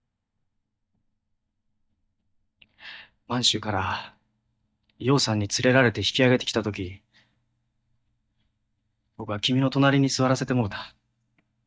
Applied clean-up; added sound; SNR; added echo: neural mask model DeepFilterNet 3.